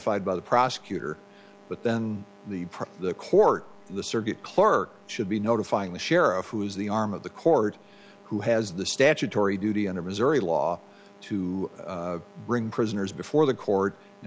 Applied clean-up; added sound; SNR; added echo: none; none; none; none.